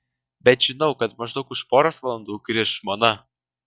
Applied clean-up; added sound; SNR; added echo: none; none; none; none.